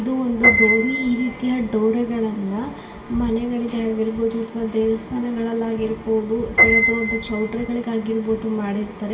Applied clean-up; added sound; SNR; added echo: none; Piano; 3 dB; reverberation time 0.5 s.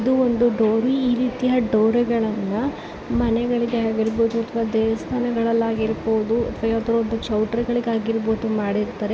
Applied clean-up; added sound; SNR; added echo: none; none; none; none.